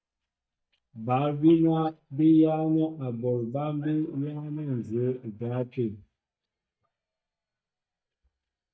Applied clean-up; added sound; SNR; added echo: neural mask model DeepFilterNet 3.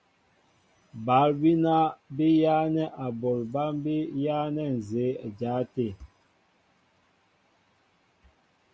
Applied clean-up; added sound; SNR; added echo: none; none; none; none.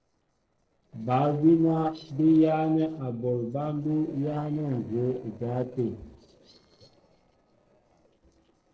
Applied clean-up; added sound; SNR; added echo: neural separator model SepFormer DNS4.